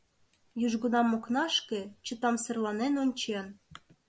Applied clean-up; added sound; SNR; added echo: none; none; none; none.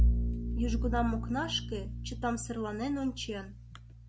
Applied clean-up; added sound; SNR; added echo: none; Bowed string instrument; -2 dB; none.